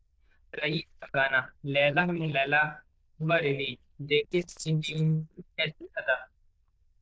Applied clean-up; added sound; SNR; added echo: neural diffusion model UNIVERSE++.